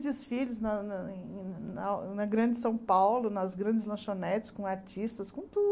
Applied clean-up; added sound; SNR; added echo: none; none; none; none.